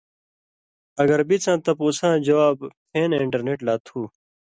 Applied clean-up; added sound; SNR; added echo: none; none; none; none.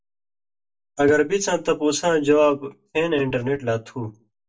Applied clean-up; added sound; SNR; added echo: none; none; none; reverberation time 0.2 s.